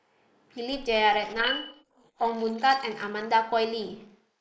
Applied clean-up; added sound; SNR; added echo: neural mask model Resemble Enhance denoiser.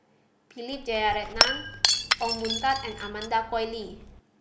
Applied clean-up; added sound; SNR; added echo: none; Shatter / Crushing; -2 dB; none.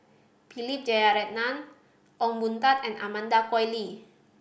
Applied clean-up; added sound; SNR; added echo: none; none; none; none.